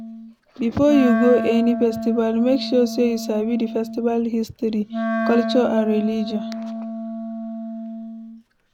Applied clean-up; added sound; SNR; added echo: none; Wind instrument, woodwind instrument; 6 dB; none.